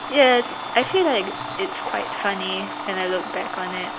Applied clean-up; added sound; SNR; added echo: none; Domestic sounds, home sounds; 8 dB; none.